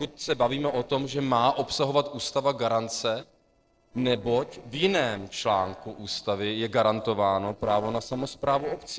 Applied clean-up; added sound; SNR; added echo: neural separator model SepFormer DNS4.